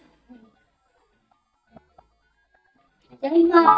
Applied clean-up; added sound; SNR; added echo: neural mask model DeepFilterNet 3.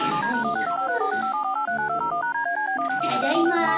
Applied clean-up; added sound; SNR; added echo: none; Telephone; -4 dB; reverberation time 0.4 s.